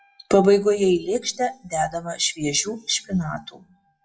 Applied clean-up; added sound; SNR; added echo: classical method WPE with log-MMSE.